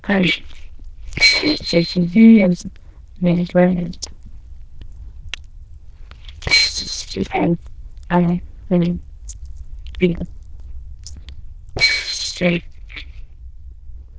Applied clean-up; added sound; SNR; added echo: neural diffusion model UNIVERSE++.